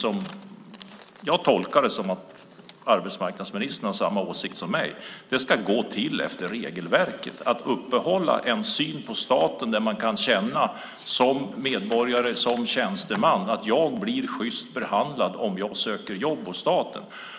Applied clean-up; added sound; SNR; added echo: none; none; none; none.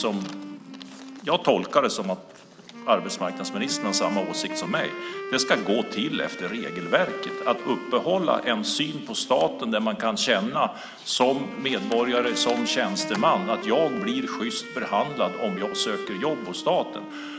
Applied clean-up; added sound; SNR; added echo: none; Wind instrument, woodwind instrument; 10 dB; none.